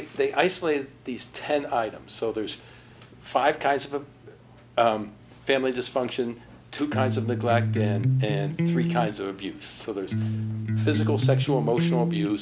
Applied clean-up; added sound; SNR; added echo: none; Electric guitar; -2 dB; none.